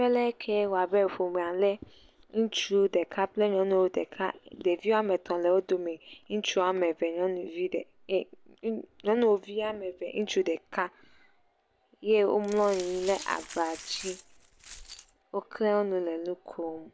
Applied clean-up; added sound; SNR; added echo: none; Glass; 16 dB; none.